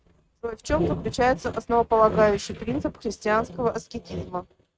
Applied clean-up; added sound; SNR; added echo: neural mask model RNNoise.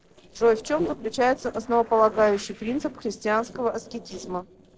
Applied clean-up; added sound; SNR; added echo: neural separator model SepFormer DNS4.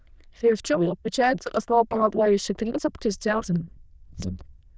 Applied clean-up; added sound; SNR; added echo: neural diffusion model UNIVERSE++.